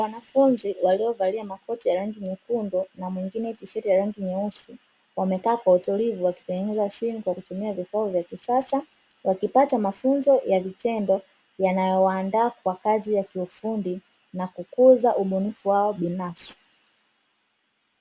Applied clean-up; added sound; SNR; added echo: none; none; none; none.